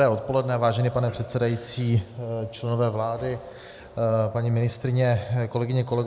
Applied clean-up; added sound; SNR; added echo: none; none; none; none.